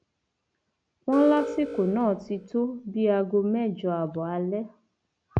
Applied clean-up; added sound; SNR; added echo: none; Alarm; 10 dB; none.